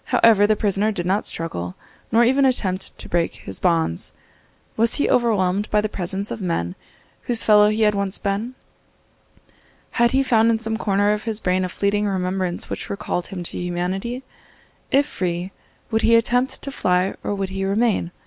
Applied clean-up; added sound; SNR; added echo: none; none; none; none.